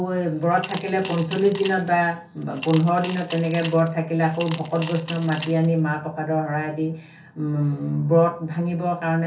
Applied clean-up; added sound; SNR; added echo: none; Coin (dropping) / Glass; 11 dB; reverberation time 0.3 s.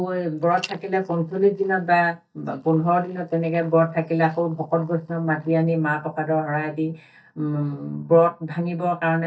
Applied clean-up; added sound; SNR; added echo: neural mask model DeepFilterNet 3.